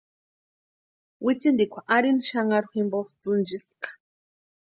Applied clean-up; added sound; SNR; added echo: none; none; none; none.